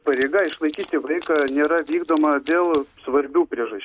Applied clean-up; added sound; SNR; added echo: none; Wood; 15 dB; none.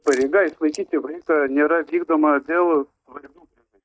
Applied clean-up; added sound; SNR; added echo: neural mask model DeepFilterNet 3.